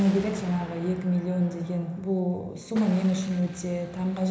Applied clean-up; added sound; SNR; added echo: none; Explosion; 17 dB; reverberation time 1.0 s.